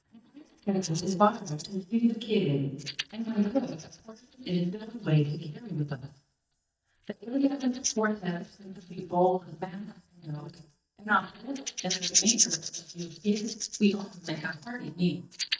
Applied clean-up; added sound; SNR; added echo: neural mask model DeepFilterNet 3.